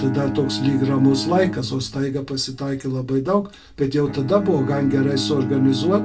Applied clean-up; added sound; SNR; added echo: none; Bowed string instrument; 8 dB; reverberation time 0.2 s.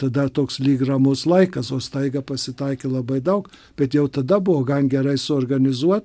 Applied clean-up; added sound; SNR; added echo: none; none; none; none.